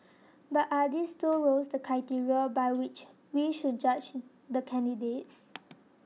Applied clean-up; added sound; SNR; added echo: none; none; none; none.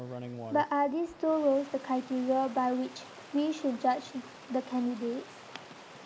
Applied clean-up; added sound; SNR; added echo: none; Stream; 15 dB; none.